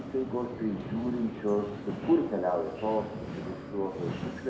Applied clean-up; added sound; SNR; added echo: none; Subway, metro, underground; 8 dB; reverberation time 0.5 s.